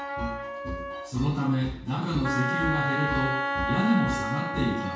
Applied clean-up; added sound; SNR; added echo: none; Wind instrument, woodwind instrument; 3 dB; reverberation time 0.6 s.